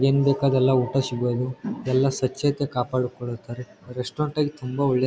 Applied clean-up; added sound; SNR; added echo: none; none; none; none.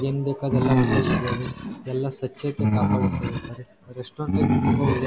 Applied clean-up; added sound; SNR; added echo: none; Animal; -5 dB; none.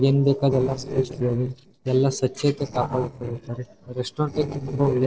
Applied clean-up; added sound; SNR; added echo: neural separator model SepFormer DNS4.